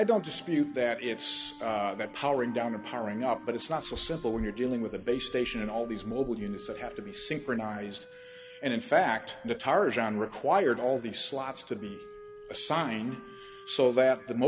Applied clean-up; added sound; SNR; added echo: none; Wind instrument, woodwind instrument; 19 dB; none.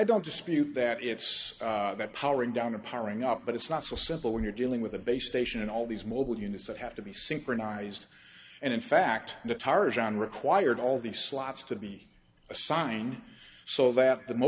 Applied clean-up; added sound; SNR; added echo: none; none; none; none.